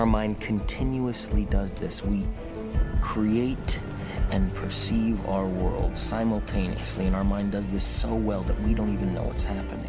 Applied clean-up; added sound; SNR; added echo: none; none; none; none.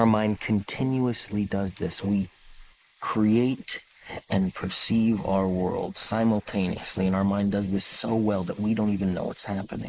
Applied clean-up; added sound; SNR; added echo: neural mask model Resemble Enhance denoiser.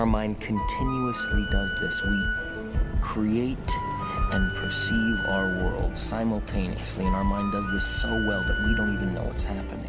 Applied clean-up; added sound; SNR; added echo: none; Wind instrument, woodwind instrument; 5 dB; none.